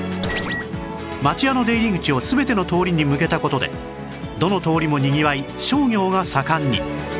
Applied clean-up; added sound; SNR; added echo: none; none; none; none.